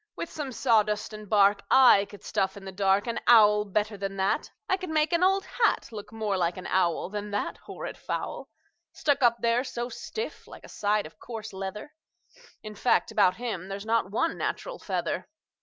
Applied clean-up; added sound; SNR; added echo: none; none; none; none.